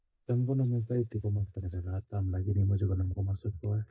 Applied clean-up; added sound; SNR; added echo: neural mask model DeepFilterNet 3.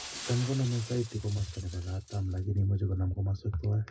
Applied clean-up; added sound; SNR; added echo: none; Shatter; 16 dB; reverberation time 0.2 s.